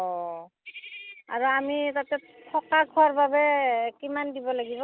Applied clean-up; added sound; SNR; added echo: none; none; none; none.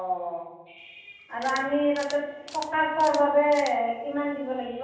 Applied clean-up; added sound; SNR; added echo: none; Camera; 20 dB; reverberation time 1.2 s.